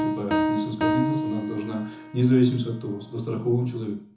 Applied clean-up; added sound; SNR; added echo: none; Piano; 3 dB; reverberation time 0.6 s.